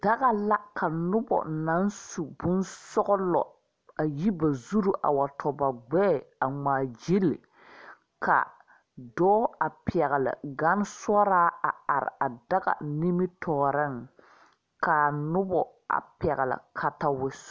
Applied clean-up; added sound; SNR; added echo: none; none; none; none.